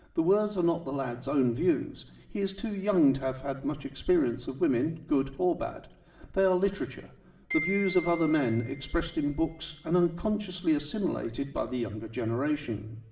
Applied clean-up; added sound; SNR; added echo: none; Glockenspiel; 12 dB; reverberation time 1.5 s.